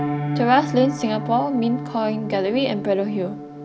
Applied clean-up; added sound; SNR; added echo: none; Piano; 7 dB; none.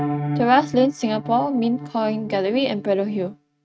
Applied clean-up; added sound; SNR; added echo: neural mask model RNNoise.